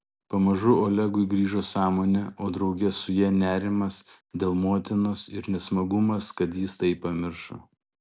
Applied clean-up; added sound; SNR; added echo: none; none; none; none.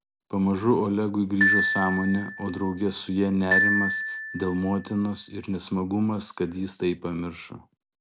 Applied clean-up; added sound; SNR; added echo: none; Glockenspiel; 1 dB; none.